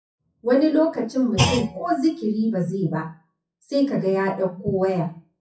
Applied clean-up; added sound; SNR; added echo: classical method WPE with log-MMSE.